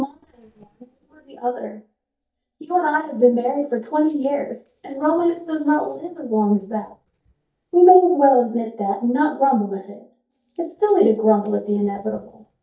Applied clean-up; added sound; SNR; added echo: neural mask model DeepFilterNet 3.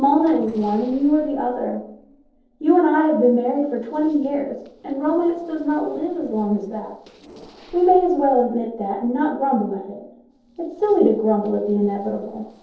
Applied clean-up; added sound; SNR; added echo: neural separator model SepFormer DNS4.